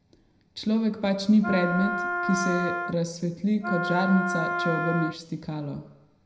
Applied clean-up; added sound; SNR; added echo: none; Wind instrument, woodwind instrument; 3 dB; reverberation time 0.7 s.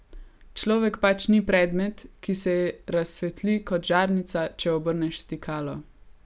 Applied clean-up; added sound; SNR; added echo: none; none; none; none.